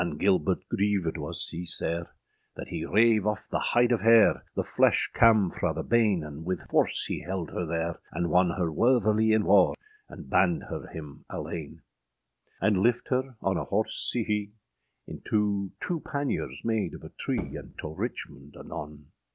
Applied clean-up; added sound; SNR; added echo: none; Bowed string instrument; 13 dB; none.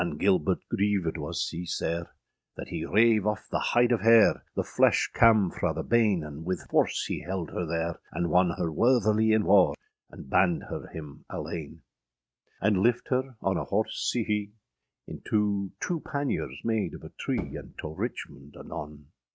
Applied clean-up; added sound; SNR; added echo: neural mask model RNNoise.